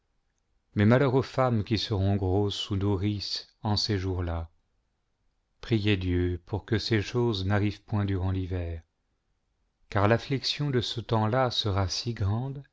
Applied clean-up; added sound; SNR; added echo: none; none; none; none.